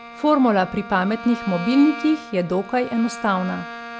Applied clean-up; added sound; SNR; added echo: none; Bowed string instrument; 13 dB; none.